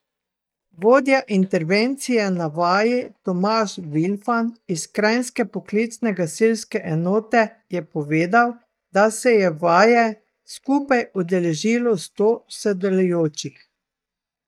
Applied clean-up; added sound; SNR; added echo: neural mask model DeepFilterNet 3.